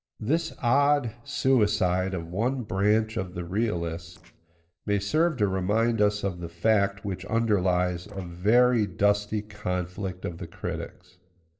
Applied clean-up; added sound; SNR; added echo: neural separator model SepFormer DNS4.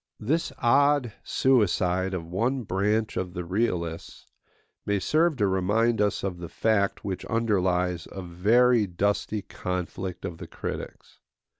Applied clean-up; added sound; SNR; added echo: none; none; none; none.